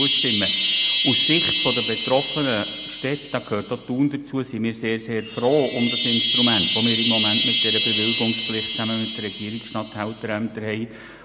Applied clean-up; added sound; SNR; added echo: none; Chime; -3 dB; none.